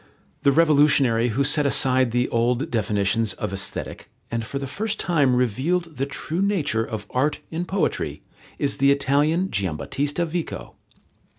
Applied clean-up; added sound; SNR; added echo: none; none; none; none.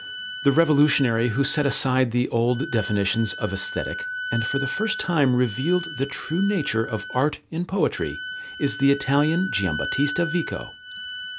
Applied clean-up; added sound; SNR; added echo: none; Wind instrument, woodwind instrument; 10 dB; none.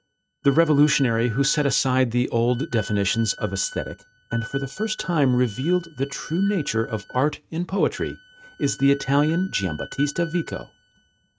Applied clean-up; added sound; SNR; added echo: neural mask model RNNoise.